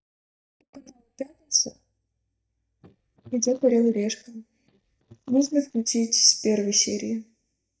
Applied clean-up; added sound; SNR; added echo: neural mask model DeepFilterNet 3.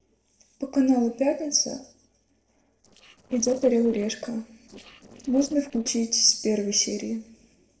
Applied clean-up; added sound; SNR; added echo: neural separator model SepFormer DNS4.